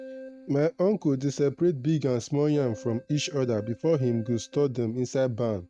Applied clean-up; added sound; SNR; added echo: neural mask model RNNoise.